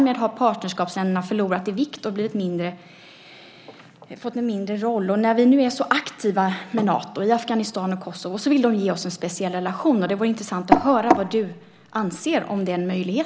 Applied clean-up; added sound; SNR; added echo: none; none; none; none.